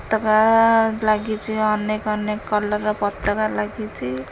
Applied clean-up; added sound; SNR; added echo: none; none; none; none.